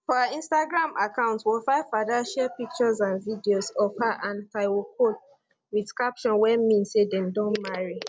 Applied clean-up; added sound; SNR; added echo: none; none; none; none.